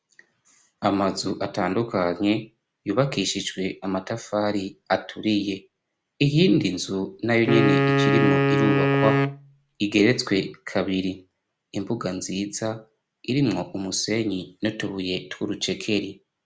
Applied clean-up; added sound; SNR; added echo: none; Wind instrument, woodwind instrument; -3 dB; none.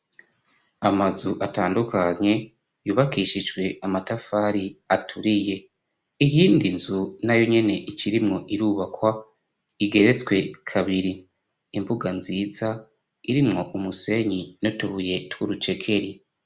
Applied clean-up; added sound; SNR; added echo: none; none; none; none.